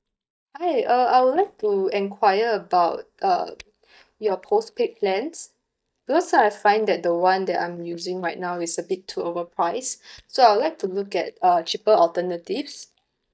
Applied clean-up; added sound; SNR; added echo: neural mask model DeepFilterNet 3.